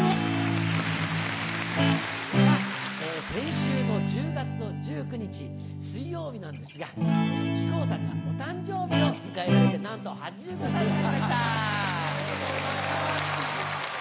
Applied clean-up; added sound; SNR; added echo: none; Guitar; -4 dB; none.